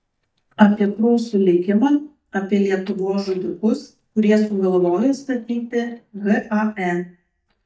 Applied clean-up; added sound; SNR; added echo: neural mask model DeepFilterNet 3.